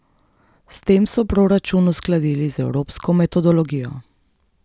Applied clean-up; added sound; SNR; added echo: none; none; none; none.